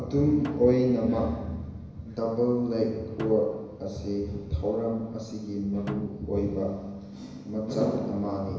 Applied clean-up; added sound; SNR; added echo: none; Snare drum; 17 dB; reverberation time 1.0 s.